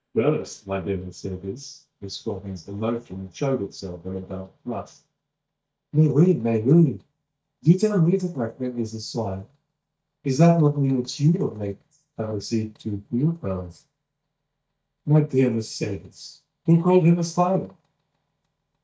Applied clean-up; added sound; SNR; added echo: neural mask model DeepFilterNet 3.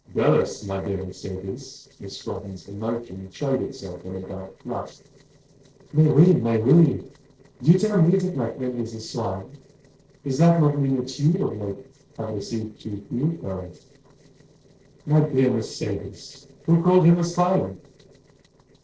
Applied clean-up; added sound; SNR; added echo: neural separator model SepFormer DNS4.